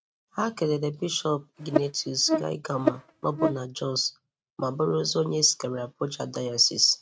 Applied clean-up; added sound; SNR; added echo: neural mask model RNNoise.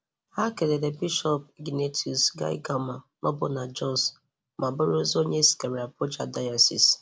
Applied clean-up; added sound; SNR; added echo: none; none; none; none.